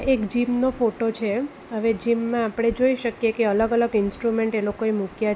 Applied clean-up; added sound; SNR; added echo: none; none; none; none.